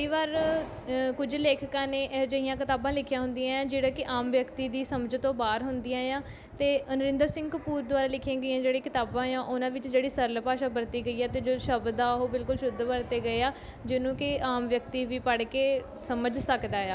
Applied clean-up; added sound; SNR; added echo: none; none; none; none.